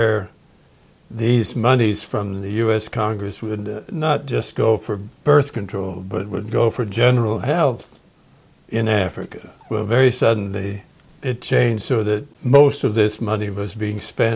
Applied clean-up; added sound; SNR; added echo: none; none; none; none.